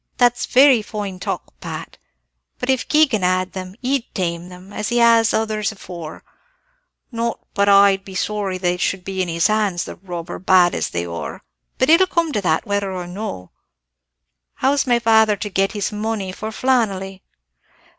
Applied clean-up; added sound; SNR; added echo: none; none; none; none.